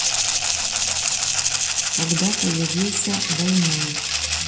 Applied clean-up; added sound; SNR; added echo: none; Rattle (instrument); -4 dB; reverberation time 0.9 s.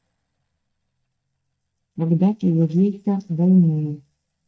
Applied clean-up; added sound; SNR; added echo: neural mask model DeepFilterNet 3.